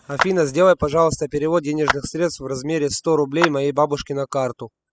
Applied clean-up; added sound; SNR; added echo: classical method spectral subtraction.